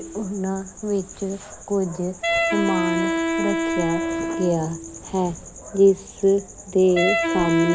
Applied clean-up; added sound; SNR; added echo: none; Wind instrument, woodwind instrument; 3 dB; none.